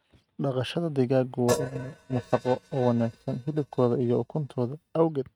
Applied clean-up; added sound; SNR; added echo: neural mask model RNNoise.